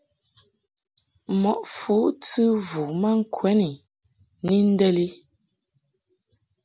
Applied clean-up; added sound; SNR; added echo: none; none; none; none.